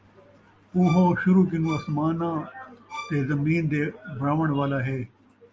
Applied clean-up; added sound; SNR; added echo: none; Bowed string instrument; 17 dB; none.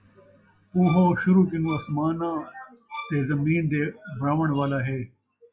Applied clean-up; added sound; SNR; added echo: classical method log-MMSE.